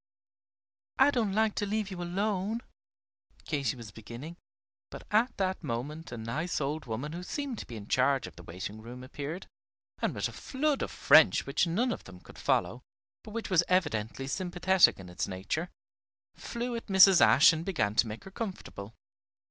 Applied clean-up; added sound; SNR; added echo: none; none; none; none.